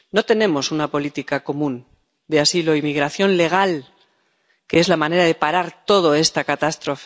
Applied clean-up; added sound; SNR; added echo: none; none; none; none.